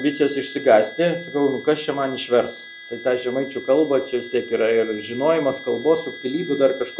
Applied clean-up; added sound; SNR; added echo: none; Harmonica; 15 dB; none.